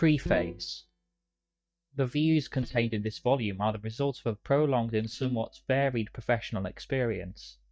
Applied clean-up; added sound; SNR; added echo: neural mask model DeepFilterNet 3.